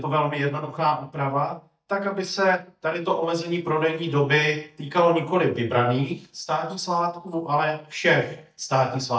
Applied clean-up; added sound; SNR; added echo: neural mask model DeepFilterNet 3.